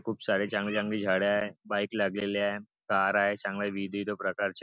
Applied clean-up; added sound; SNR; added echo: none; none; none; none.